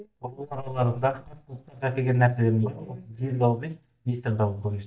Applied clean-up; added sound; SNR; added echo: neural mask model DeepFilterNet 3.